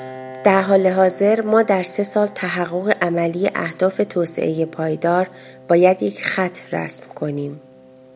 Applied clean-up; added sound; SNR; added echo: none; Piano; 20 dB; none.